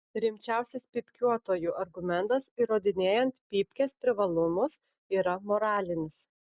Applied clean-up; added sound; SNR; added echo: none; none; none; none.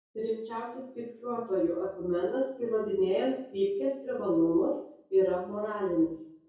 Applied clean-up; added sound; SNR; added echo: none; none; none; reverberation time 0.6 s.